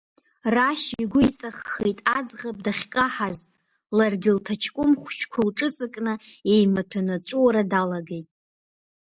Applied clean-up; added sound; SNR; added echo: none; none; none; none.